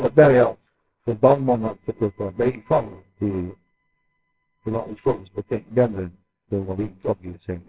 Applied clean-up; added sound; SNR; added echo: neural separator model SepFormer WHAMR!.